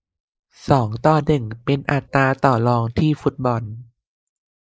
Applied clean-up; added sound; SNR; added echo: neural mask model Resemble Enhance denoiser.